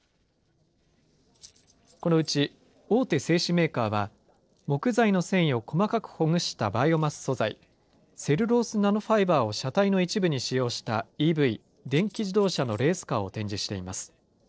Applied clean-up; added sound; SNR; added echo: neural separator model SepFormer DNS4.